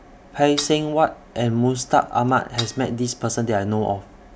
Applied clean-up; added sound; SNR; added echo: none; Cutlery, silverware / Dishes, pots, and pans; 12 dB; none.